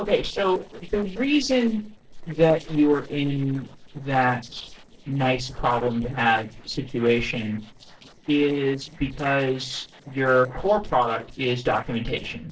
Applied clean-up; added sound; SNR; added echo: neural separator model SepFormer DNS4.